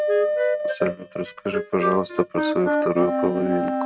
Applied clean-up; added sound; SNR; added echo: neural mask model RNNoise.